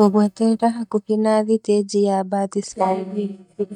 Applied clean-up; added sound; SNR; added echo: neural mask model DeepFilterNet 3.